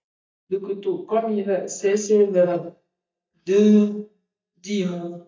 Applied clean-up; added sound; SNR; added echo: neural mask model DeepFilterNet 3.